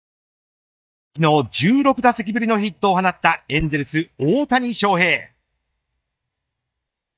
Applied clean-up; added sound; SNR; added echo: neural mask model DeepFilterNet 3.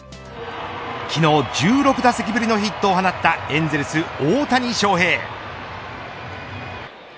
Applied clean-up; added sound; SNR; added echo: none; none; none; none.